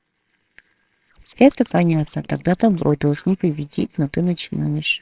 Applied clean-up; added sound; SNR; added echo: neural separator model SepFormer WHAMR!.